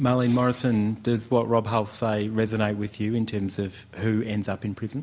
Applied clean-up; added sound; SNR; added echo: none; none; none; none.